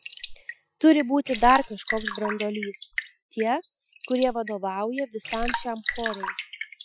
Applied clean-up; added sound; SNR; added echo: classical method Wiener filter.